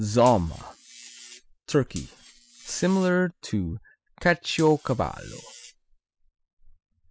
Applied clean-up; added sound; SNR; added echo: classical method spectral subtraction.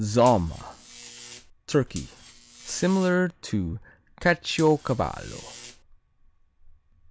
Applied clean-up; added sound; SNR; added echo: none; Buzz; 18 dB; none.